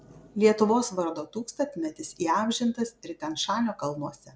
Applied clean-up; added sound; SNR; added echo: none; none; none; none.